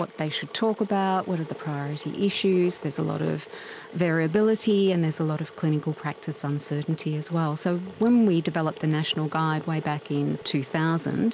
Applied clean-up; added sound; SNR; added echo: none; Boiling / Water; 18 dB; none.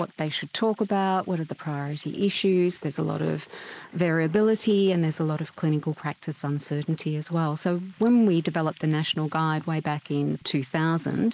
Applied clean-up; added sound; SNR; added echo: neural mask model Resemble Enhance denoiser.